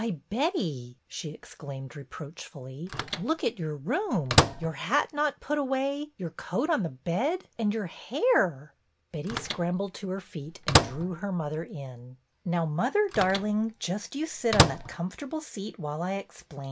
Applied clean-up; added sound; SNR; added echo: none; Microwave oven; -1 dB; none.